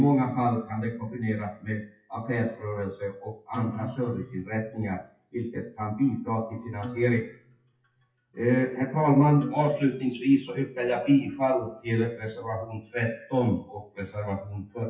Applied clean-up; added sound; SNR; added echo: classical method WPE with log-MMSE.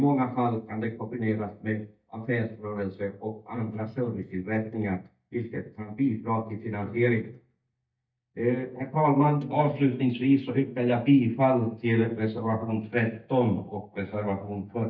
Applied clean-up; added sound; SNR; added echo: neural mask model DeepFilterNet 3.